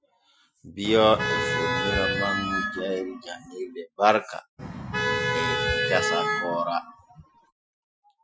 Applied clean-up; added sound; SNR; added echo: classical method Wiener filter.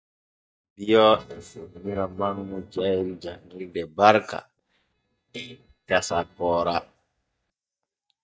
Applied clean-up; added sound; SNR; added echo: neural mask model DeepFilterNet 3.